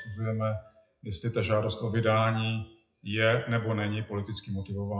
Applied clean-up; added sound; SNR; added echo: classical method WPE with log-MMSE.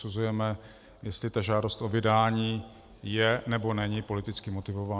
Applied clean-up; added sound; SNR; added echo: none; none; none; none.